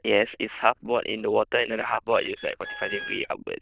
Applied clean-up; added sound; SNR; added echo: neural diffusion model UNIVERSE++.